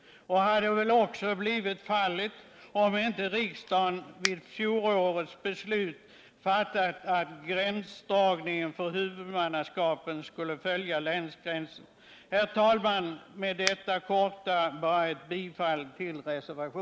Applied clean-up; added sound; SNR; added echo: none; Finger snapping; 4 dB; none.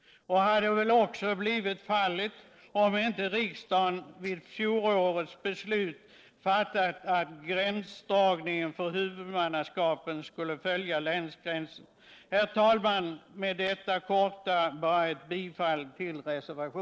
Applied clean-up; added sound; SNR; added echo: neural separator model SepFormer DNS4.